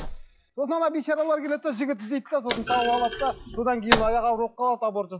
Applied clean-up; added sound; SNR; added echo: classical method log-MMSE.